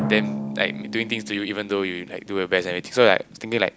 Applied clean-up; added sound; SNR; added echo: none; Drum; 9 dB; none.